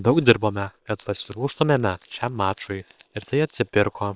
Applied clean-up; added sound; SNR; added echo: neural separator model SepFormer WHAM!.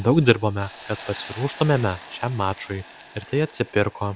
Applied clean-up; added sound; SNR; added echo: none; Hiss; 19 dB; none.